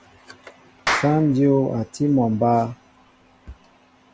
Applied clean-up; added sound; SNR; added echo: none; Clapping; 9 dB; none.